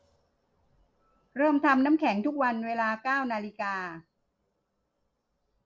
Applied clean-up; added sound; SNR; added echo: none; none; none; none.